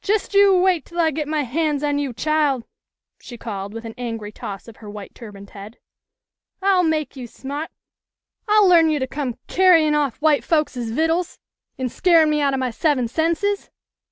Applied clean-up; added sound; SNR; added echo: none; none; none; none.